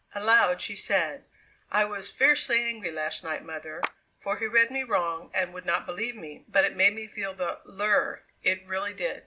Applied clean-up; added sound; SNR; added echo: none; Clapping; 12 dB; none.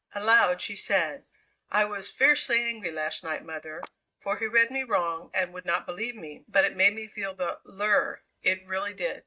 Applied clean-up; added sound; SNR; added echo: neural mask model RNNoise.